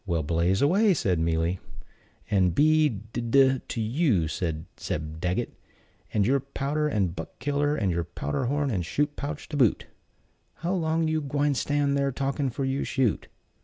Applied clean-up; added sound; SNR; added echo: none; none; none; none.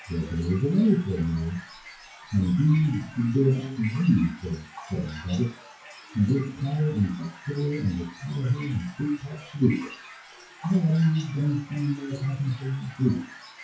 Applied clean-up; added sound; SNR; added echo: classical method WPE with log-MMSE.